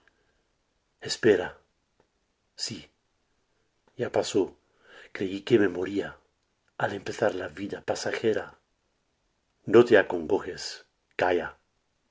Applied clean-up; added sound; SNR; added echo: none; none; none; none.